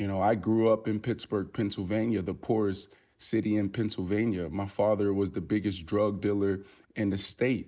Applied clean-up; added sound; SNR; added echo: none; none; none; none.